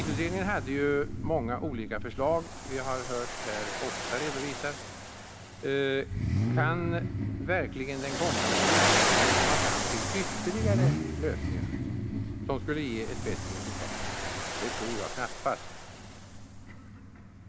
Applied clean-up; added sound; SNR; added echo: none; Waves, surf + Idling / Accelerating, revving, vroom / Car; -3 dB; none.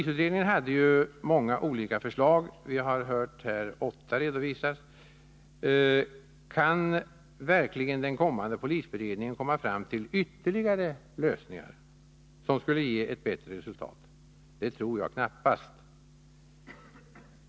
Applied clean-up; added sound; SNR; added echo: none; none; none; none.